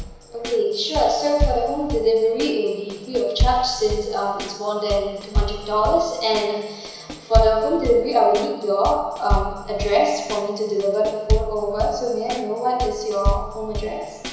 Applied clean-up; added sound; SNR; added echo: none; Bass drum / Snare drum / Drum kit; 5 dB; reverberation time 1.0 s.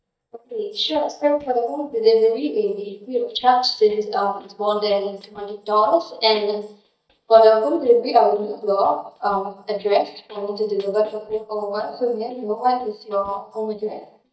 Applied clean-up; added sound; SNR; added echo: neural mask model DeepFilterNet 3.